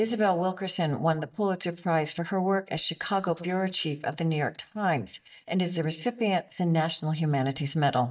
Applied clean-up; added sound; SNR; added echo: neural mask model DeepFilterNet 3.